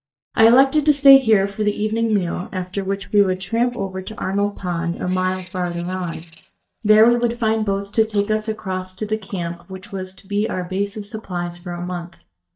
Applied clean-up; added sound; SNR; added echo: neural mask model DeepFilterNet 3.